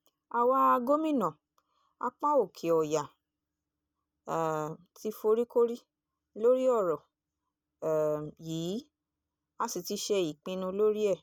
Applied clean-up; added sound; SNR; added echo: none; none; none; none.